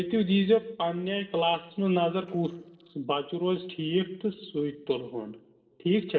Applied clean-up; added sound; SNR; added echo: neural separator model SepFormer DNS4.